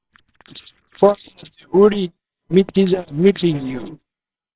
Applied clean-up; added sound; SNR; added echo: neural separator model SepFormer WHAMR!.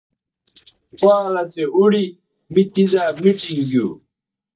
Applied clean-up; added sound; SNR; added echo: neural mask model DeepFilterNet 3.